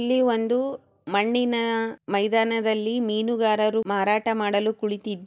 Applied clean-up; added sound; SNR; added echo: none; none; none; none.